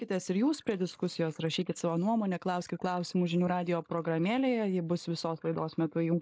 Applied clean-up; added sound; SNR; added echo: neural mask model Resemble Enhance denoiser.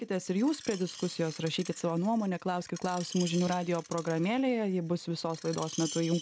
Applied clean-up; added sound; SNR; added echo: none; Screech; 15 dB; none.